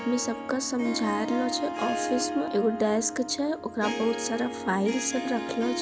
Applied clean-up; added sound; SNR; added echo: none; Harp; 5 dB; none.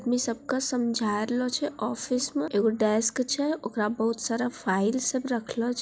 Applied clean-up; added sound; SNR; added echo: none; none; none; none.